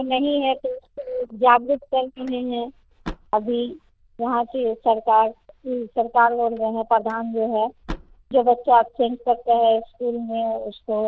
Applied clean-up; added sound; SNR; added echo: neural diffusion model UNIVERSE++.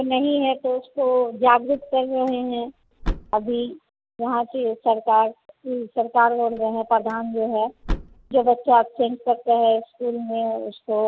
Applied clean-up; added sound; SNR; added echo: none; Slam / Car; 11 dB; none.